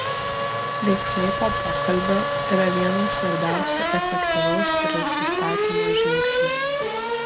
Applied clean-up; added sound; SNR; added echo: none; Race car, auto racing / Accelerating, revving, vroom; -4 dB; none.